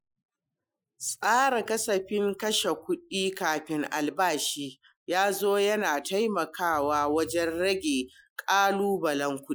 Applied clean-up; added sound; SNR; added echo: classical method Wiener filter.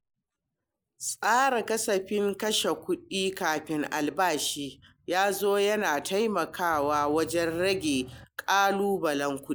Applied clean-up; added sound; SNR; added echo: none; Engine / Truck / Car; 19 dB; none.